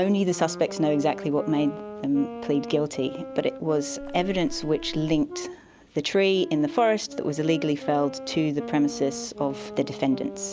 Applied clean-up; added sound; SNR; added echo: none; Water / Splash, splatter + Wind instrument, woodwind instrument; 12 dB; none.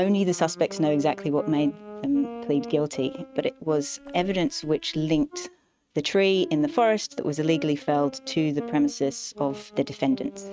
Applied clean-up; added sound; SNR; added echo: neural mask model RNNoise.